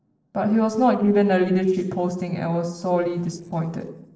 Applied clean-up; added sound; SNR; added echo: neural separator model SepFormer DNS4.